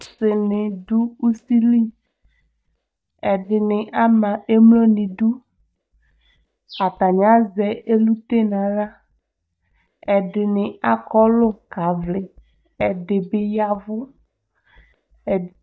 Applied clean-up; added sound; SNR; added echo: neural mask model DeepFilterNet 3.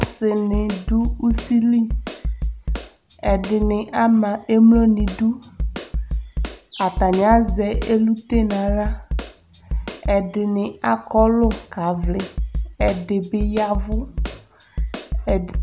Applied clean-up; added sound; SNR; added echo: none; Snare drum; 6 dB; none.